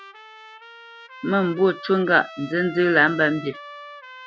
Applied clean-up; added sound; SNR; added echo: none; Trumpet; 17 dB; none.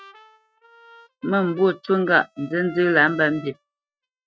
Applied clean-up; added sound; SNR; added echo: neural mask model RNNoise.